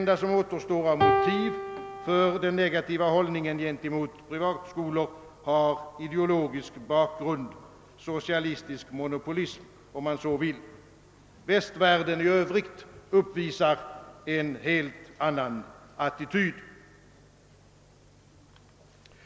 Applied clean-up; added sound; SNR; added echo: none; Piano; -2 dB; none.